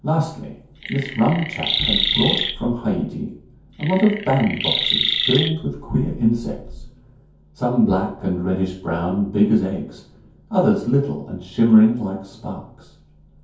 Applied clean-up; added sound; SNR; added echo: none; Chirp, tweet; 3 dB; reverberation time 0.6 s.